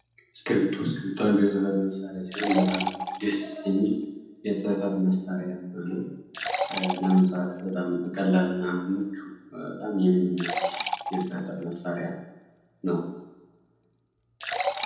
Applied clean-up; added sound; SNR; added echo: none; Liquid; 9 dB; reverberation time 0.9 s.